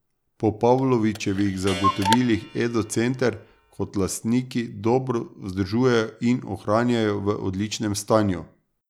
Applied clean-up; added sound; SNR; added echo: none; Clock; 7 dB; none.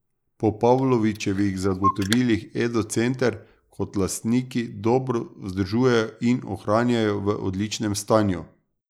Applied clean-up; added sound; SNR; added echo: neural mask model Resemble Enhance denoiser.